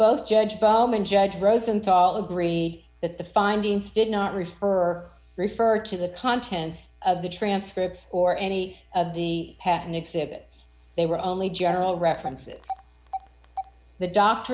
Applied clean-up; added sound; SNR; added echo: none; Telephone; 13 dB; none.